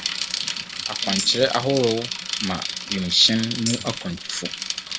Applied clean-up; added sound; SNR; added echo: none; Bicycle + Tambourine; 5 dB; none.